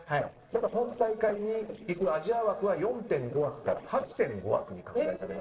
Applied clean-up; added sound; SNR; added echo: neural separator model SepFormer DNS4.